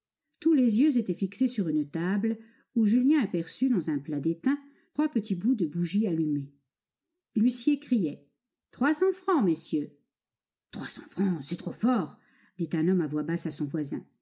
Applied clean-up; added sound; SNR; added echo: none; none; none; none.